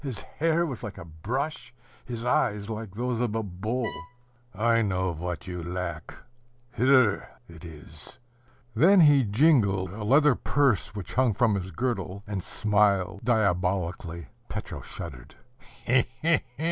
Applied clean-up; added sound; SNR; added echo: none; Bowed string instrument; 15 dB; none.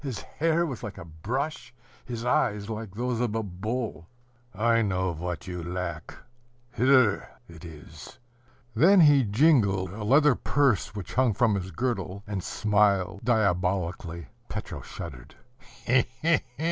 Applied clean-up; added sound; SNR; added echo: none; none; none; none.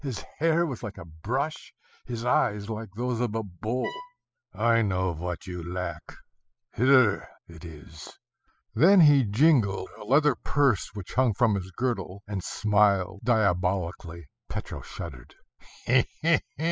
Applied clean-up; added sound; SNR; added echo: classical method spectral subtraction.